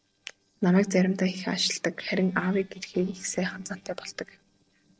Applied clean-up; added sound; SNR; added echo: neural separator model SepFormer DNS4.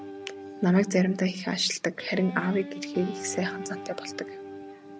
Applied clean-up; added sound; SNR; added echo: none; Guitar; 12 dB; none.